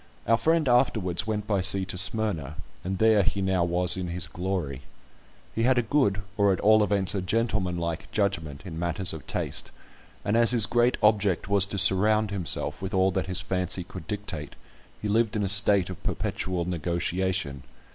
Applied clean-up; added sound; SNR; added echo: none; none; none; none.